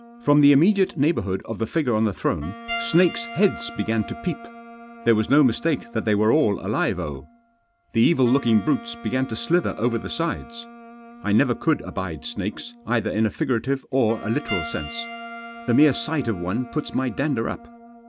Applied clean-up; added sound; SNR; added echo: none; Piano + Wind instrument, woodwind instrument; 16 dB; none.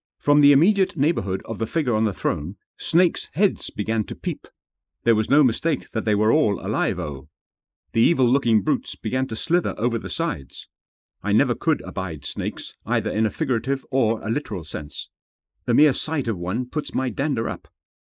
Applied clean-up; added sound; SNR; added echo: neural mask model Resemble Enhance denoiser.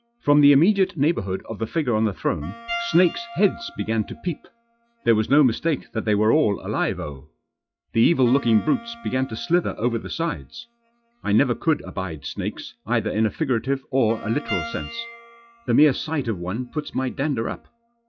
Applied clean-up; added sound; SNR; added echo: classical method log-MMSE.